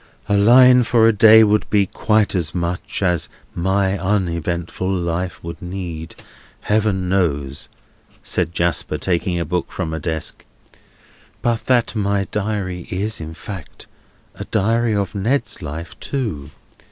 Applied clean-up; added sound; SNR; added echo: none; none; none; none.